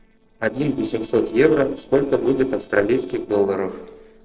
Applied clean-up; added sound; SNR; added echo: neural separator model SepFormer DNS4.